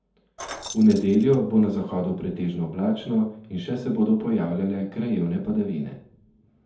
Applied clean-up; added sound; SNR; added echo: none; Keys jangling; 16 dB; reverberation time 0.6 s.